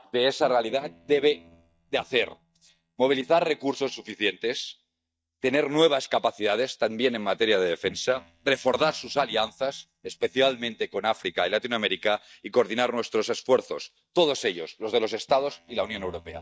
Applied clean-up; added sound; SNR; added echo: neural mask model DeepFilterNet 3.